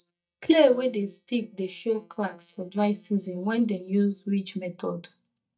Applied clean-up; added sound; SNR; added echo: neural mask model DeepFilterNet 3.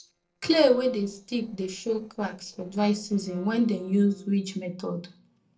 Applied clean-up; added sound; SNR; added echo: neural separator model SepFormer DNS4.